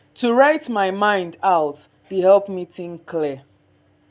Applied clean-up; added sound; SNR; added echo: none; none; none; none.